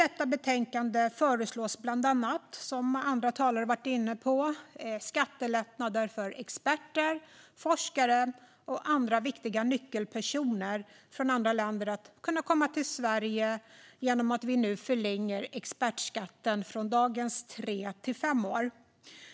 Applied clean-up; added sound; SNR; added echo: none; none; none; none.